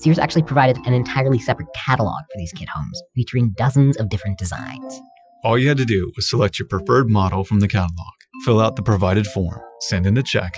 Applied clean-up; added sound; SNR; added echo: classical method Wiener filter.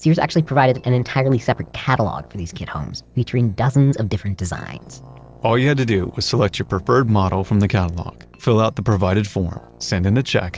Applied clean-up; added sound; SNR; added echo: neural separator model SepFormer DNS4.